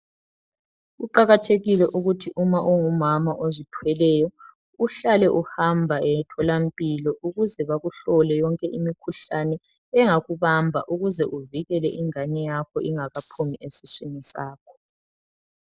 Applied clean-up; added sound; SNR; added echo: neural separator model SepFormer DNS4.